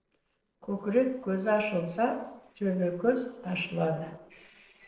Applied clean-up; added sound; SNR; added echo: neural separator model SepFormer DNS4.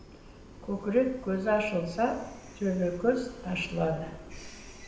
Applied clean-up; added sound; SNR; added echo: none; Train; 16 dB; reverberation time 0.9 s.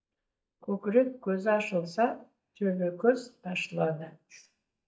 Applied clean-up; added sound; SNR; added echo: neural mask model DeepFilterNet 3.